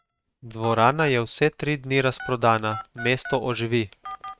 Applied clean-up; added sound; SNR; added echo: neural mask model RNNoise.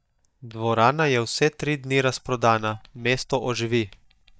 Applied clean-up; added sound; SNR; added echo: neural mask model DeepFilterNet 3.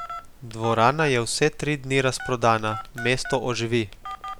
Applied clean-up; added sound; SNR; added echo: none; Telephone; 14 dB; none.